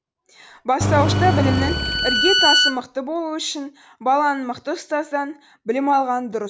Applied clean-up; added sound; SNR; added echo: none; Engine + Bowed string instrument; -3 dB; none.